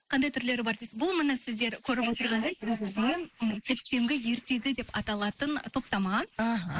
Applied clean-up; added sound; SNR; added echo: neural mask model Resemble Enhance denoiser.